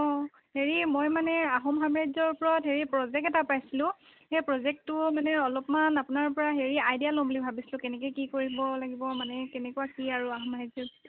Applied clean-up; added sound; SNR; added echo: none; none; none; none.